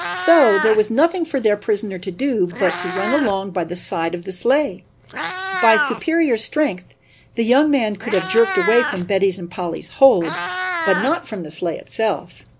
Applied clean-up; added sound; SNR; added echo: none; Meow; 9 dB; none.